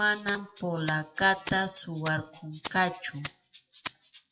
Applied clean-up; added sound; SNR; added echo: classical method WPE with log-MMSE.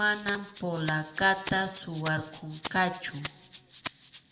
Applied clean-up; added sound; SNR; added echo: none; Rattle (instrument); 7 dB; reverberation time 0.9 s.